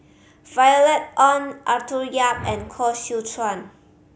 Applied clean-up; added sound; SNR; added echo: none; Whoosh, swoosh, swish; 18 dB; none.